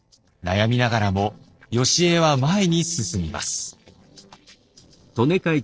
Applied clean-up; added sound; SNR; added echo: neural separator model SepFormer DNS4.